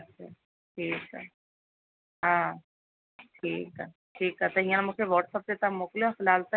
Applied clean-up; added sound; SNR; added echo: none; none; none; none.